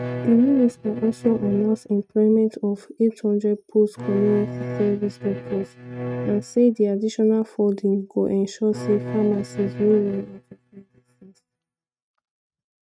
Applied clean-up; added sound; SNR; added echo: neural mask model RNNoise.